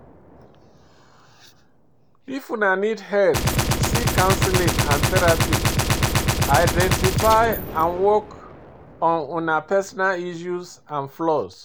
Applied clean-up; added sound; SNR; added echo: none; Gunshot, gunfire; 1 dB; none.